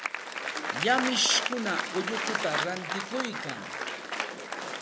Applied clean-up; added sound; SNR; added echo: none; Applause; 1 dB; none.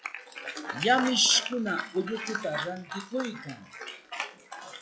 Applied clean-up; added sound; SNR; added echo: classical method log-MMSE.